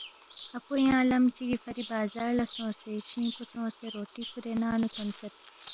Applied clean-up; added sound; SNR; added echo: none; Bird vocalization, bird call, bird song; 15 dB; none.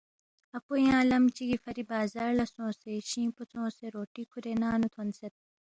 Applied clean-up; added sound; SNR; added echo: none; none; none; none.